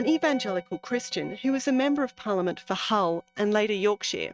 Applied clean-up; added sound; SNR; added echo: neural mask model RNNoise.